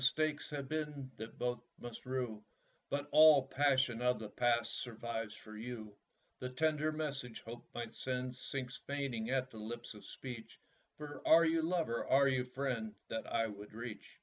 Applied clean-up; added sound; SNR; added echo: none; none; none; none.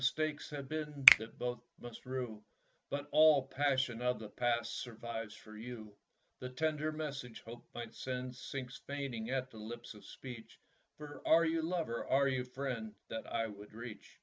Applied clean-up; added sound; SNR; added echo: none; Finger snapping; -2 dB; none.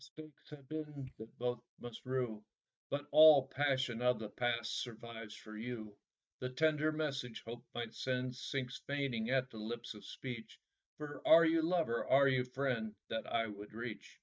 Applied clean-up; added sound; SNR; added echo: neural mask model DeepFilterNet 3.